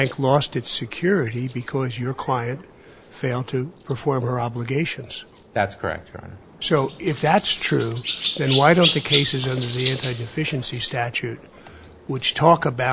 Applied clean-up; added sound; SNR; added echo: none; Chirp, tweet; 3 dB; none.